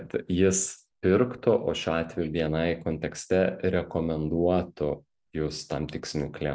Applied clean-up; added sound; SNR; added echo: none; none; none; none.